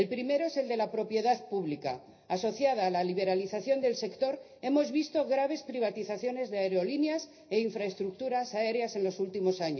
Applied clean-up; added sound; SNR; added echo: none; none; none; reverberation time 0.4 s.